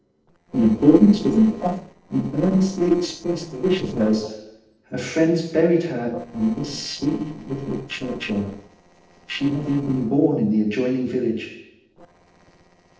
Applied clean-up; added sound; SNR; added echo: neural separator model SepFormer DNS4.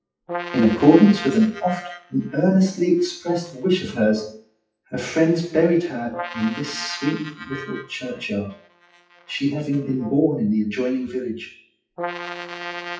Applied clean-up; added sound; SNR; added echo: classical method WPE with log-MMSE.